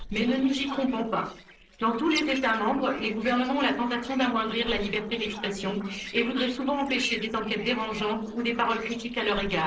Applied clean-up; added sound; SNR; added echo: neural separator model SepFormer DNS4.